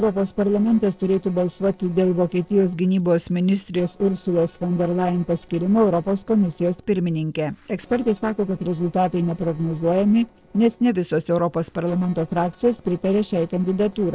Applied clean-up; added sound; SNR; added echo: neural separator model SepFormer DNS4.